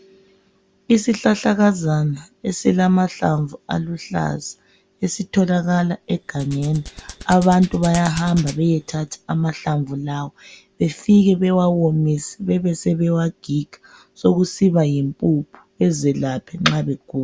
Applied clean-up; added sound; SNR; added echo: none; Hands; 16 dB; none.